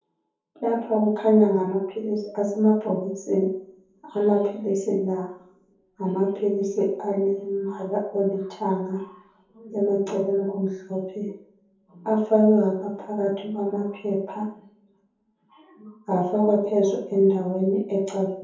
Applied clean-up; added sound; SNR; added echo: none; none; none; reverberation time 0.6 s.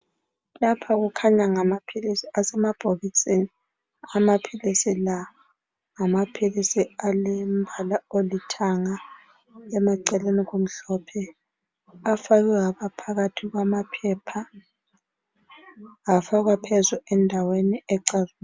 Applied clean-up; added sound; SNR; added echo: none; none; none; none.